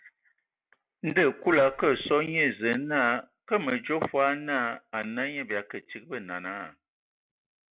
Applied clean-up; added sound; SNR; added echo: none; Wind instrument, woodwind instrument; 11 dB; none.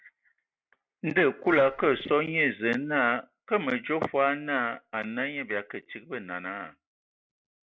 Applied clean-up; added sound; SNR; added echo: neural separator model SepFormer DNS4.